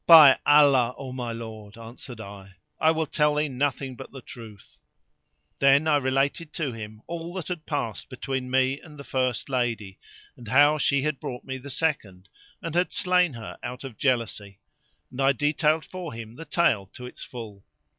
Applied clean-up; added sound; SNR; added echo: none; none; none; none.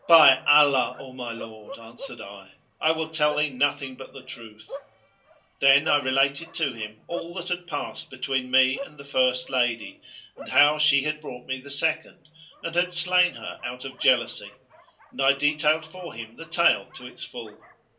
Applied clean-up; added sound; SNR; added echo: none; Bark; 19 dB; reverberation time 0.2 s.